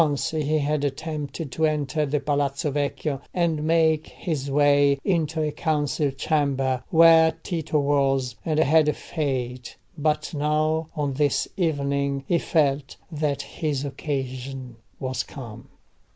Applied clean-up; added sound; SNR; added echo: none; none; none; none.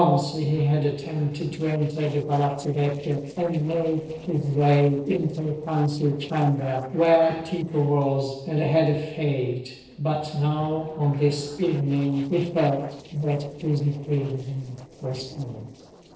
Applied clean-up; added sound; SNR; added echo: neural separator model SepFormer DNS4.